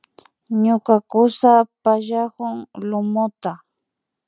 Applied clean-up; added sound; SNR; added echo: none; none; none; none.